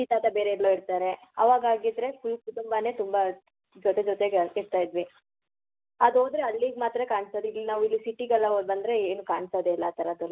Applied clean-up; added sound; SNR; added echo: none; none; none; none.